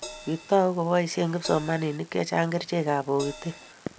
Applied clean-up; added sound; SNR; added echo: none; Crash cymbal; 15 dB; none.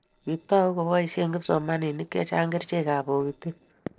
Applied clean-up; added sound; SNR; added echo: neural separator model SepFormer DNS4.